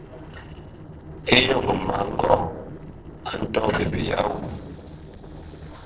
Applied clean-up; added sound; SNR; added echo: neural separator model SepFormer DNS4.